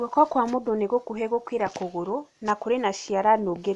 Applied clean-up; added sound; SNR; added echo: none; none; none; none.